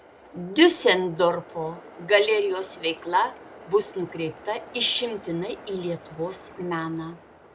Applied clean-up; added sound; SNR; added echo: none; Train; 20 dB; none.